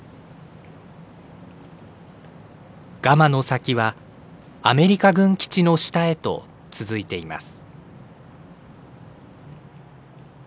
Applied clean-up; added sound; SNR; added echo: none; none; none; none.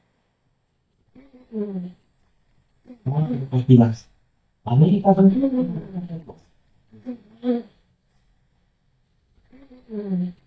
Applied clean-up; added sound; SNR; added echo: neural mask model DeepFilterNet 3.